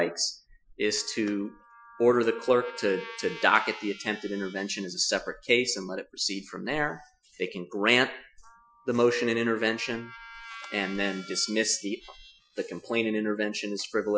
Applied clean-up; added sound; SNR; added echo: classical method Wiener filter.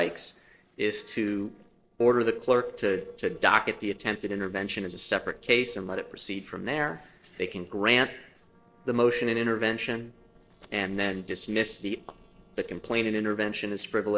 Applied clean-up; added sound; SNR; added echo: neural separator model SepFormer DNS4.